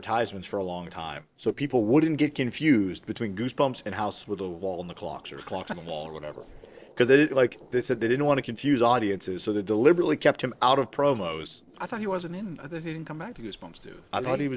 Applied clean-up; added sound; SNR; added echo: neural separator model SepFormer DNS4.